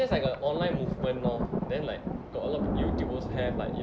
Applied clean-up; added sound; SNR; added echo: none; Thunder; 0 dB; none.